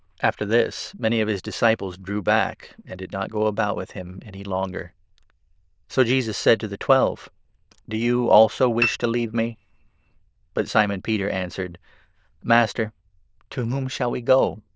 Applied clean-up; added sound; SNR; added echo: neural diffusion model UNIVERSE++.